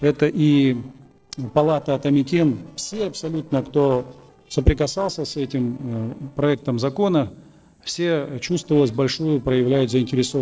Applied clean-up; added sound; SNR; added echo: neural separator model SepFormer DNS4.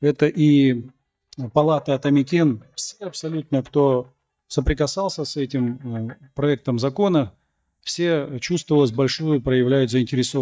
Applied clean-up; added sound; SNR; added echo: neural mask model DeepFilterNet 3.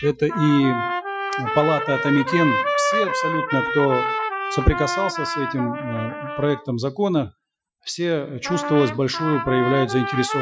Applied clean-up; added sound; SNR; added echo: classical method Wiener filter.